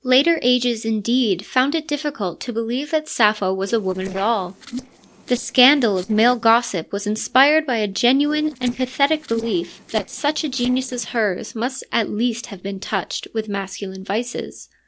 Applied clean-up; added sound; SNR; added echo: neural separator model SepFormer DNS4.